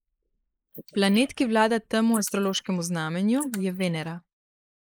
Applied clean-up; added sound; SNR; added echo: neural mask model Resemble Enhance denoiser.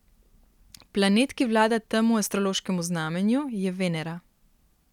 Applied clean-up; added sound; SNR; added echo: none; none; none; none.